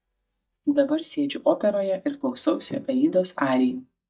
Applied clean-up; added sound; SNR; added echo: neural mask model DeepFilterNet 3.